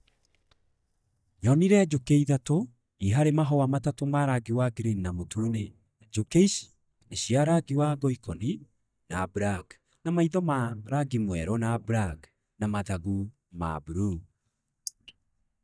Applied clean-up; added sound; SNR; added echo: neural mask model DeepFilterNet 3.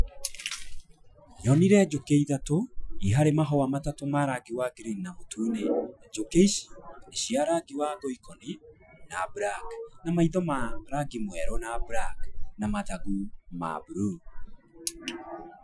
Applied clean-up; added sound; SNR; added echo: classical method Wiener filter.